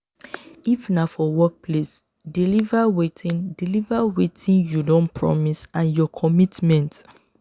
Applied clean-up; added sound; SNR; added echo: none; none; none; none.